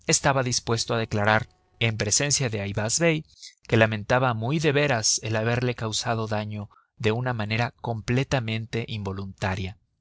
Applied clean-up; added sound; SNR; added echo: neural separator model SepFormer DNS4.